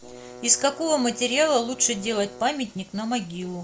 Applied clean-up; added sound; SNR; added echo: none; Bowed string instrument; 19 dB; none.